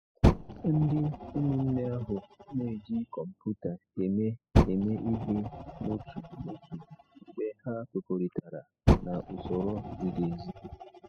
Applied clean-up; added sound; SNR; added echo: classical method spectral subtraction.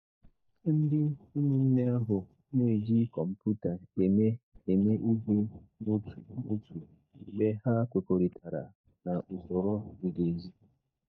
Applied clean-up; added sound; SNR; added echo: neural mask model DeepFilterNet 3.